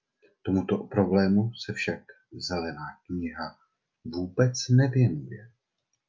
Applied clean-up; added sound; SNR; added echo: none; none; none; none.